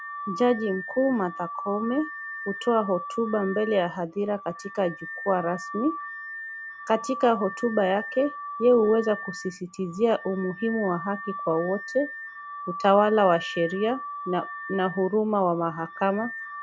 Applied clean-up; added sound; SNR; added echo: none; Alarm / Car; 11 dB; none.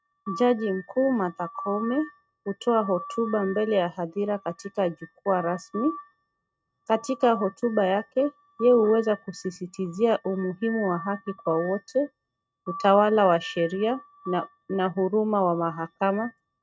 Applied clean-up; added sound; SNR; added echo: neural mask model RNNoise.